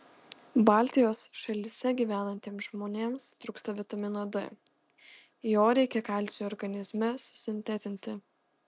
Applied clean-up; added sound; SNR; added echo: none; none; none; none.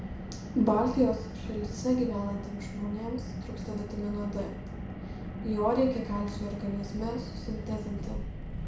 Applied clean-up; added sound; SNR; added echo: none; Car; 5 dB; reverberation time 0.6 s.